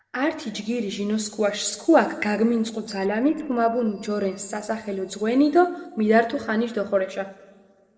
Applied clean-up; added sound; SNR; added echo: neural separator model SepFormer DNS4.